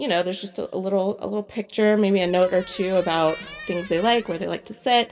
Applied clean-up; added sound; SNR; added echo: none; Squeak; 18 dB; reverberation time 1.3 s.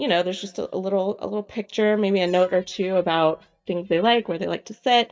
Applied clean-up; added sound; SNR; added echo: neural mask model DeepFilterNet 3.